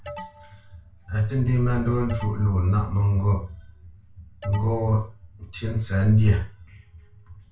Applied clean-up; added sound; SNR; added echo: none; Alarm; 18 dB; reverberation time 0.3 s.